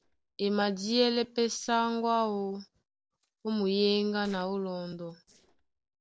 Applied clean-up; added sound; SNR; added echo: neural separator model SepFormer DNS4.